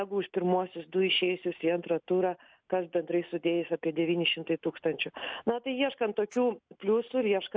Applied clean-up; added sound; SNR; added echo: none; none; none; none.